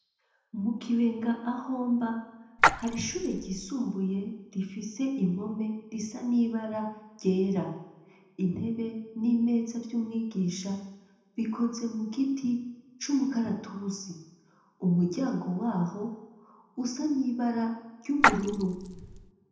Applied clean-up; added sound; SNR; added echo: none; Splash, splatter; -2 dB; reverberation time 0.8 s.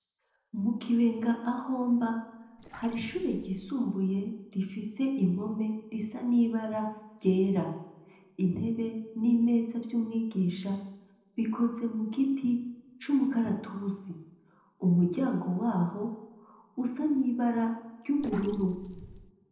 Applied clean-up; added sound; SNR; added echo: neural separator model SepFormer DNS4.